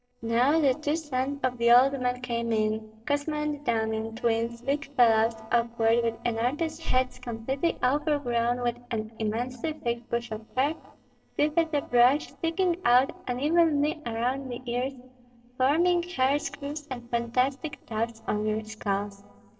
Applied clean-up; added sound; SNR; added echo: neural separator model SepFormer DNS4.